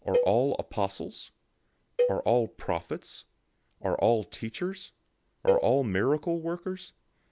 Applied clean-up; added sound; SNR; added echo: none; Cowbell; 4 dB; none.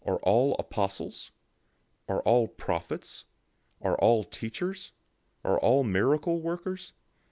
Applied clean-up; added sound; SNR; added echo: none; none; none; none.